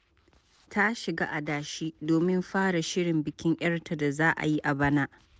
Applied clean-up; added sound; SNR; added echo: none; none; none; none.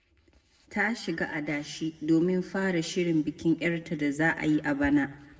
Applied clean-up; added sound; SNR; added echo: none; none; none; reverberation time 1.2 s.